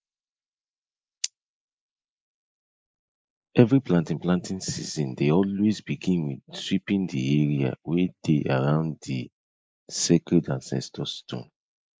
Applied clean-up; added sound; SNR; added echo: neural mask model Resemble Enhance denoiser.